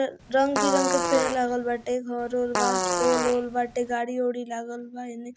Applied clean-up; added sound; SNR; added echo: none; Fart; 2 dB; none.